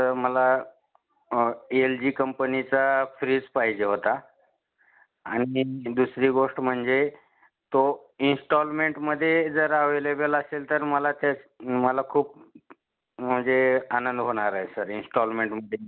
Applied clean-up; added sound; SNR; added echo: none; none; none; none.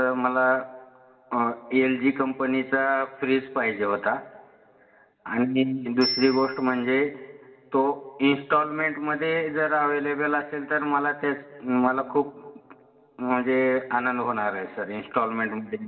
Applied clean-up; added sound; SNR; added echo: none; Bicycle bell; 19 dB; reverberation time 2.3 s.